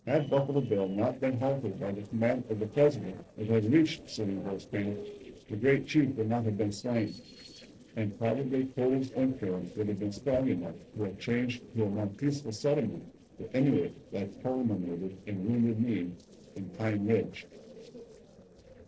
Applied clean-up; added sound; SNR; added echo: neural separator model SepFormer DNS4.